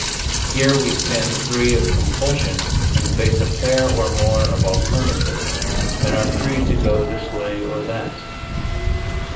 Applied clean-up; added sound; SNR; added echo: none; Rain; -3 dB; reverberation time 0.6 s.